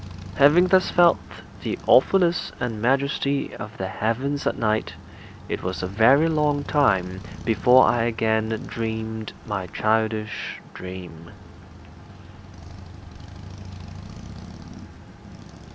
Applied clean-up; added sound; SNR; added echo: none; Motorcycle; 16 dB; none.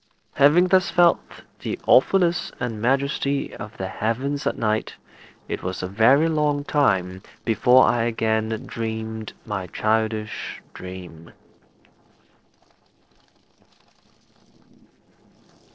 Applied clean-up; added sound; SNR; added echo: neural separator model SepFormer DNS4.